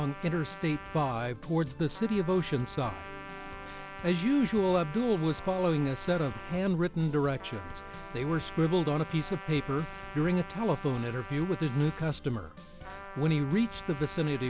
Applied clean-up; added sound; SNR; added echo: none; Trumpet; 15 dB; none.